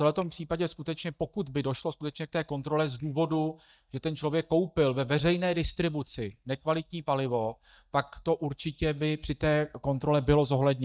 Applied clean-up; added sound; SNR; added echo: neural mask model DeepFilterNet 3.